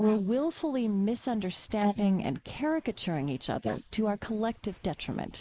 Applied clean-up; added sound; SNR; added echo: neural mask model Resemble Enhance denoiser.